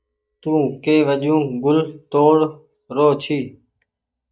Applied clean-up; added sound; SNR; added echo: neural mask model DeepFilterNet 3.